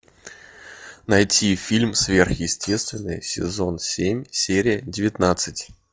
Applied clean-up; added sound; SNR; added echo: classical method log-MMSE.